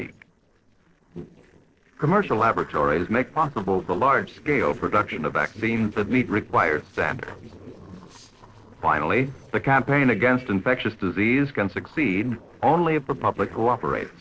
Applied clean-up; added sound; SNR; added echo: neural separator model SepFormer DNS4.